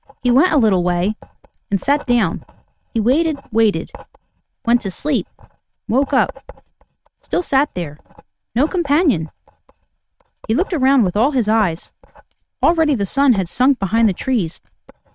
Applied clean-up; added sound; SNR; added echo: neural mask model RNNoise.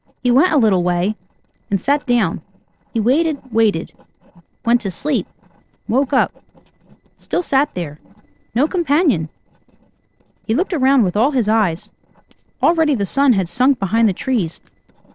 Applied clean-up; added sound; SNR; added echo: neural separator model SepFormer DNS4.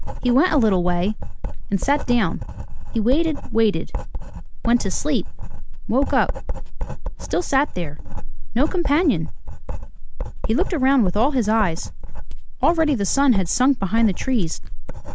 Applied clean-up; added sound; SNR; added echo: none; Writing; 0 dB; none.